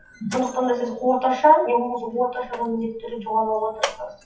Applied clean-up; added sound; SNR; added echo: classical method WPE with log-MMSE.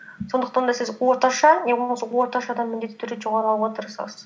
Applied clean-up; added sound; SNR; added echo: none; none; none; none.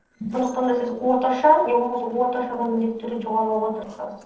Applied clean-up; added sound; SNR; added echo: neural separator model SepFormer DNS4.